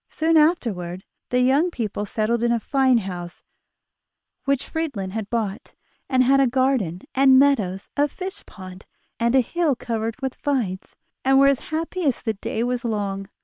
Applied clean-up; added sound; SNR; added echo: neural separator model SepFormer WHAM!.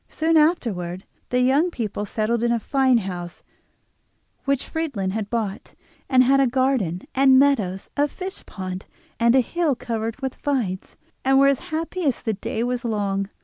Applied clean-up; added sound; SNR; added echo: none; none; none; none.